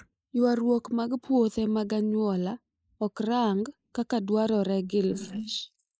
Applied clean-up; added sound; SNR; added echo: neural mask model Resemble Enhance denoiser.